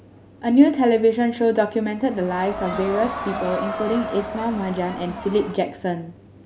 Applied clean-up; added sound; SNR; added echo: none; Crowd; 9 dB; none.